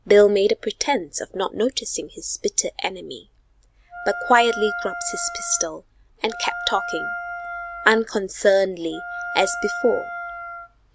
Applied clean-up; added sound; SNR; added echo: none; Wind instrument, woodwind instrument; 9 dB; none.